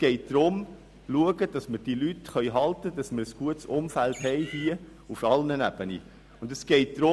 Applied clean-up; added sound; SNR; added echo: none; Bird; 14 dB; none.